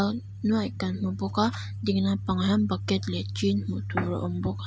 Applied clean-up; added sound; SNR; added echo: none; none; none; none.